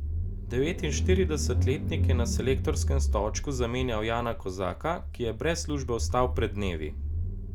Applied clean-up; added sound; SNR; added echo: none; Engine / Car; -1 dB; none.